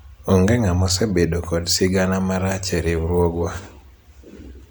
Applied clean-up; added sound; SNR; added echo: none; none; none; none.